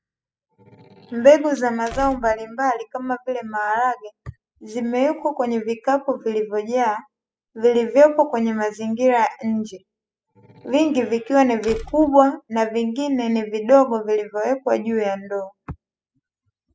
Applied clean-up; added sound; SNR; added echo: classical method spectral subtraction.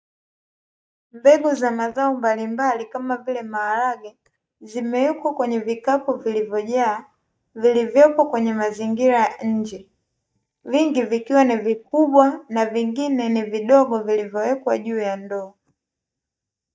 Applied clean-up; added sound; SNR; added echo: neural mask model DeepFilterNet 3.